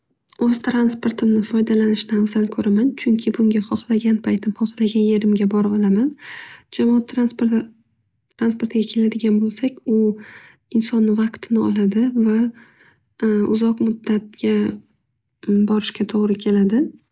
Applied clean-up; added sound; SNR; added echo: none; none; none; none.